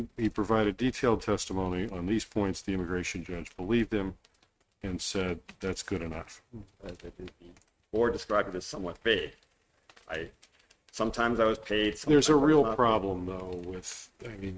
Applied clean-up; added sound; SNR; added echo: neural mask model RNNoise.